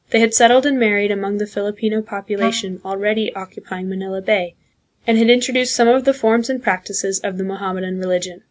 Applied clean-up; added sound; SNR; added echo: none; Wind instrument, woodwind instrument; 6 dB; none.